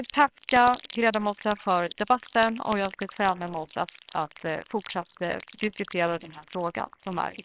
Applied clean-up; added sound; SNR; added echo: neural separator model SepFormer WHAMR!.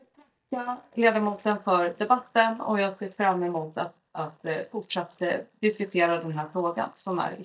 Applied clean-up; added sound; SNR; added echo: neural mask model DeepFilterNet 3.